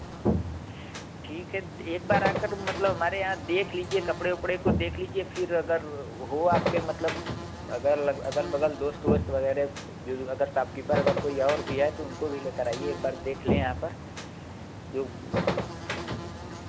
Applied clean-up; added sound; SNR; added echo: none; Buzz; 3 dB; none.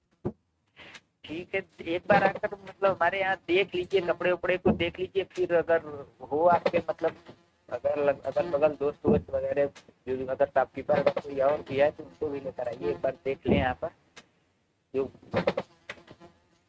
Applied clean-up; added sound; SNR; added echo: neural mask model RNNoise.